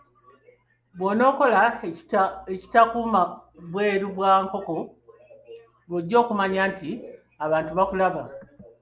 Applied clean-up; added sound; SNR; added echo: none; none; none; none.